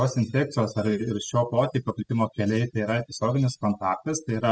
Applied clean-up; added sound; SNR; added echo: classical method spectral subtraction.